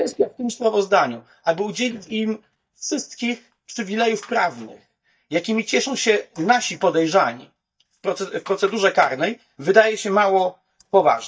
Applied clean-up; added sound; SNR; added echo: neural mask model DeepFilterNet 3.